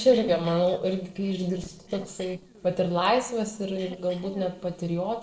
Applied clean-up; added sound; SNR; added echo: neural separator model SepFormer DNS4.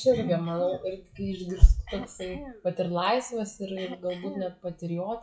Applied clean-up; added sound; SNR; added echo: classical method WPE with log-MMSE.